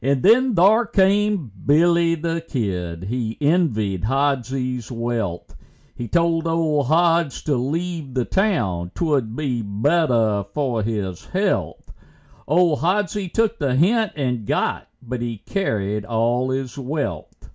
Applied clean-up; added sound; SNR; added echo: none; none; none; none.